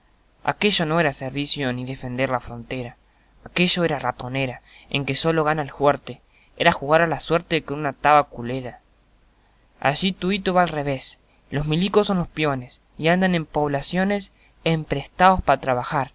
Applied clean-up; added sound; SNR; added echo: none; none; none; none.